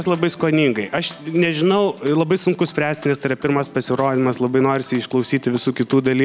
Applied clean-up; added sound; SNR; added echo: none; none; none; none.